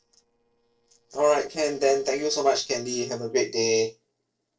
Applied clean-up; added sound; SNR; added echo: neural separator model SepFormer DNS4.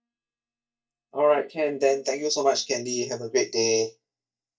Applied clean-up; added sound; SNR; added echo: neural mask model DeepFilterNet 3.